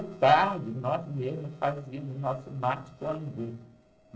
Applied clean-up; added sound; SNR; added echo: neural separator model SepFormer DNS4.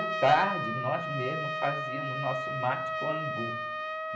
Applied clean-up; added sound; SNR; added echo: none; Trumpet; 2 dB; reverberation time 0.5 s.